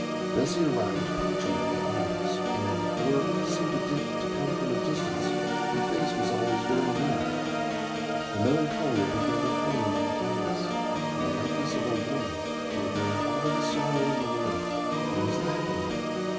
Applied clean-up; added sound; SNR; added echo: none; Organ; -4 dB; reverberation time 0.2 s.